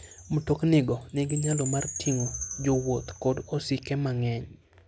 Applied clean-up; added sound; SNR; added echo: none; Chime; 12 dB; none.